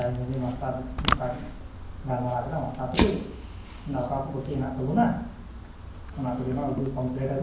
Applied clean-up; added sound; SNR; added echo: none; Fire; 4 dB; reverberation time 0.9 s.